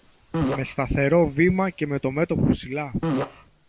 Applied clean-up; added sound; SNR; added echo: none; Fart; 4 dB; none.